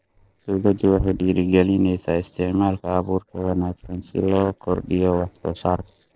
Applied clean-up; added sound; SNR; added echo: neural separator model SepFormer DNS4.